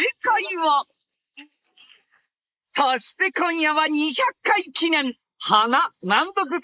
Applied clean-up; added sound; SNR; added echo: neural mask model Resemble Enhance denoiser.